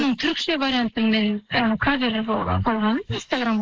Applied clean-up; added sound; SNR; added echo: neural mask model Resemble Enhance denoiser.